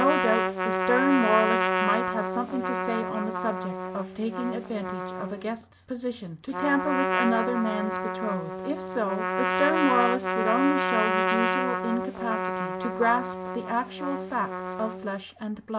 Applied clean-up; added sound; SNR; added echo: none; Trumpet; 0 dB; none.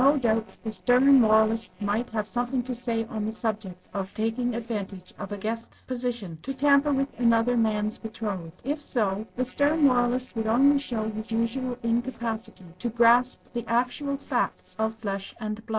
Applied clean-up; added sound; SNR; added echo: neural separator model SepFormer DNS4.